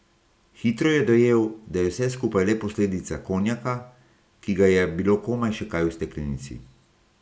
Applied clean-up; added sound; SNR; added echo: none; none; none; none.